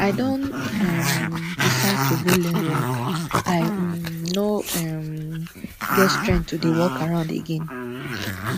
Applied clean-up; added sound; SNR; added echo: none; Growling; 1 dB; none.